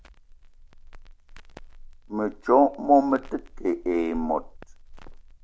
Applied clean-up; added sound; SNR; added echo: none; Crackle; 17 dB; none.